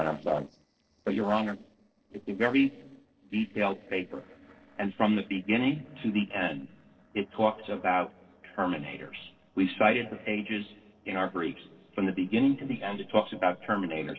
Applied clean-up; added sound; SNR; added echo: neural separator model SepFormer DNS4.